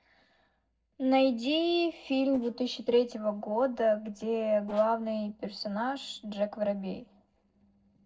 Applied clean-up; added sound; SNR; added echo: neural separator model SepFormer DNS4.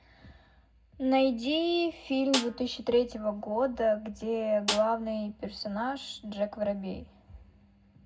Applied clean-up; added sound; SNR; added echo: none; Snare drum; 7 dB; reverberation time 0.3 s.